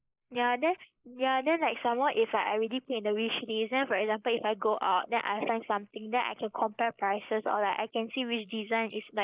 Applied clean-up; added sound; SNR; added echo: neural mask model Resemble Enhance denoiser.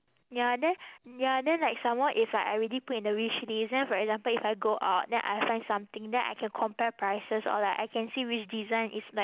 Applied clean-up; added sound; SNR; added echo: none; none; none; none.